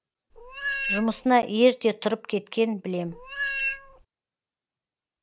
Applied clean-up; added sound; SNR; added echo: none; Meow; 4 dB; none.